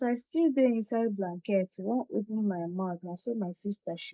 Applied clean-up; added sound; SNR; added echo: neural mask model Resemble Enhance denoiser.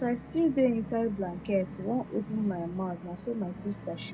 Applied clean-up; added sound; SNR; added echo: none; Musical instrument; 11 dB; none.